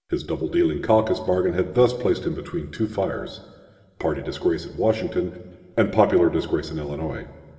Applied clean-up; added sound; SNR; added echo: none; none; none; reverberation time 1.6 s.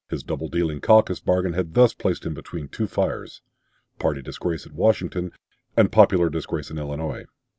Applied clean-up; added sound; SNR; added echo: none; none; none; none.